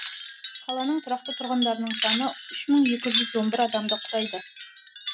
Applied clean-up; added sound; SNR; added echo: none; Wind chime; -2 dB; none.